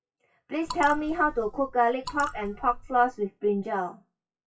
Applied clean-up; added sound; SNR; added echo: classical method WPE with log-MMSE.